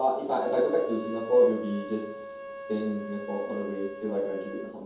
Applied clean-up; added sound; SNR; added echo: none; Wind instrument, woodwind instrument; 12 dB; reverberation time 0.7 s.